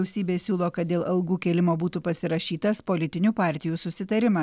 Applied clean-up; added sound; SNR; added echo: none; none; none; none.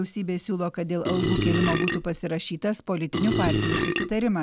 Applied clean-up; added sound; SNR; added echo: none; Burping, eructation; 0 dB; none.